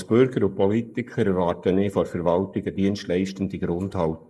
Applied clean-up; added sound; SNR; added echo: neural mask model Resemble Enhance denoiser.